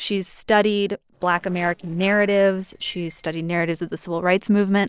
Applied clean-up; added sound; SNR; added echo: neural separator model SepFormer DNS4.